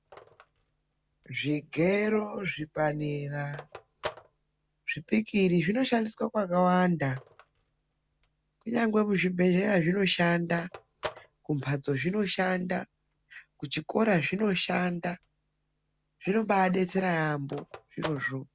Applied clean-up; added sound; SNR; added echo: none; Telephone; 20 dB; none.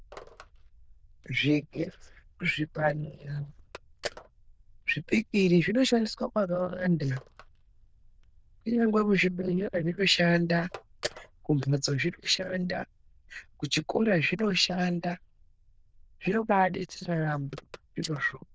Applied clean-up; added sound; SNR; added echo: neural diffusion model UNIVERSE++.